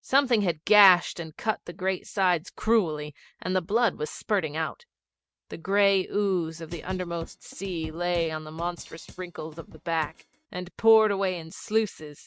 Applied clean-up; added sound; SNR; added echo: neural mask model RNNoise.